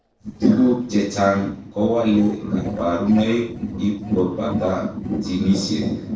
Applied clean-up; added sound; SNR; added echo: neural separator model SepFormer DNS4.